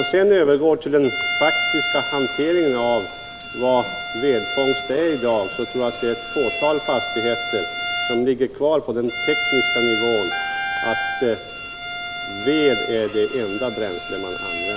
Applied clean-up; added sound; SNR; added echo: none; Wind instrument, woodwind instrument + Bowed string instrument; 5 dB; none.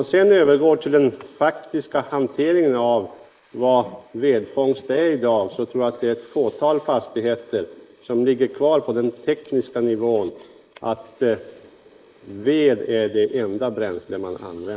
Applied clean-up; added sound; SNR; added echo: neural mask model Resemble Enhance denoiser.